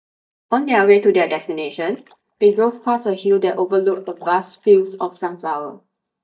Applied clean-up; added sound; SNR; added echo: neural mask model DeepFilterNet 3.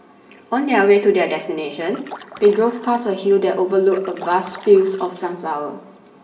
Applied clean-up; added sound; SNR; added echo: none; Splash, splatter; 20 dB; reverberation time 0.8 s.